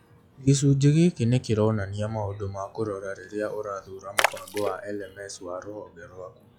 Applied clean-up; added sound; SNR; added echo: classical method log-MMSE.